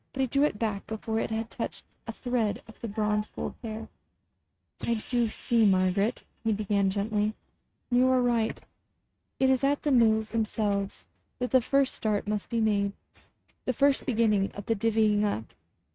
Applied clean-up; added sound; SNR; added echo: neural mask model RNNoise.